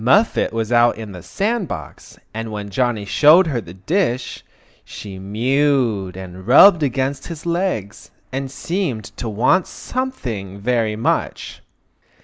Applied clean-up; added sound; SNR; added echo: none; none; none; none.